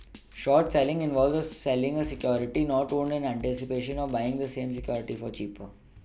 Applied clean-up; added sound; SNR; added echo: none; Drum kit; 18 dB; none.